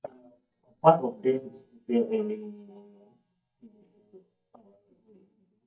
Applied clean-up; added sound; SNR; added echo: neural mask model DeepFilterNet 3.